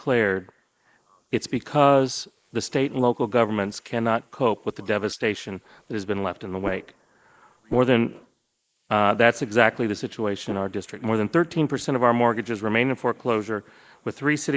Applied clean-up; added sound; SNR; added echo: neural mask model Resemble Enhance denoiser.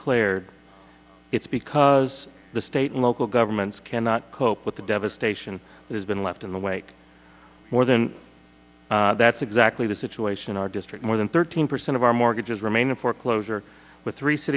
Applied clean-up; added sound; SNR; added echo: none; none; none; none.